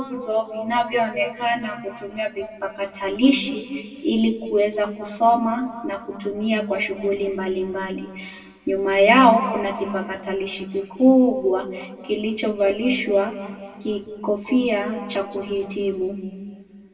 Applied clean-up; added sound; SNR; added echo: none; none; none; reverberation time 1.6 s.